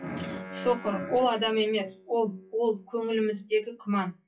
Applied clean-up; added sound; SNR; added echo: classical method WPE with log-MMSE.